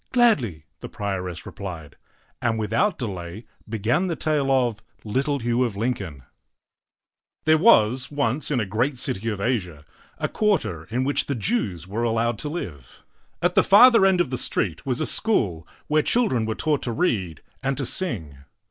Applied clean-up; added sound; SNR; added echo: none; none; none; none.